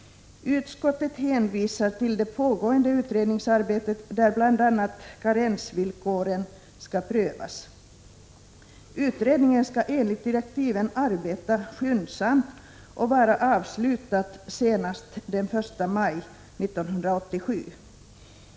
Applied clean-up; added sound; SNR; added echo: none; none; none; none.